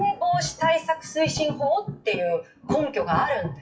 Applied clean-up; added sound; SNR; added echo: classical method WPE with log-MMSE.